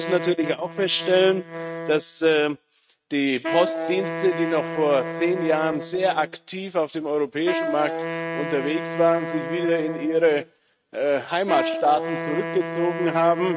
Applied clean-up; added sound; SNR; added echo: neural mask model RNNoise.